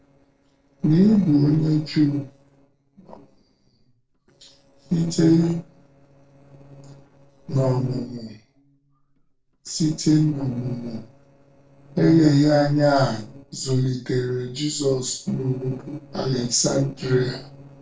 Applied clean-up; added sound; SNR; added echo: neural separator model SepFormer DNS4.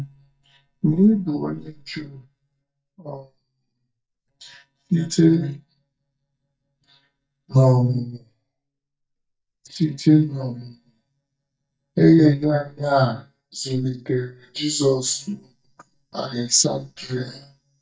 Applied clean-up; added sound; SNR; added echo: neural mask model DeepFilterNet 3.